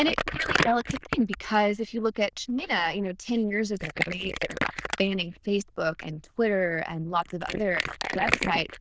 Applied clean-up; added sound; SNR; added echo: neural diffusion model UNIVERSE++.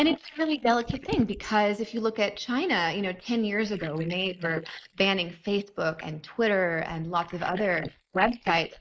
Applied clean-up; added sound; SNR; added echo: neural mask model Resemble Enhance denoiser.